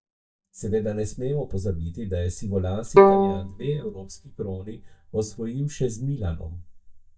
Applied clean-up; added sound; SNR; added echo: neural mask model DeepFilterNet 3.